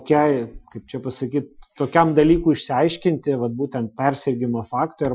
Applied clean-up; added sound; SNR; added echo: classical method Wiener filter.